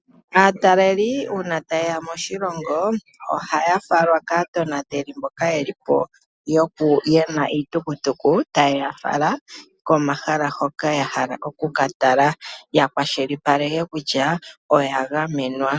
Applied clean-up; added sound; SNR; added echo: none; none; none; none.